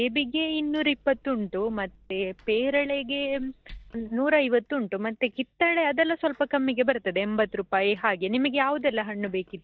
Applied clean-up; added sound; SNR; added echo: neural mask model DeepFilterNet 3.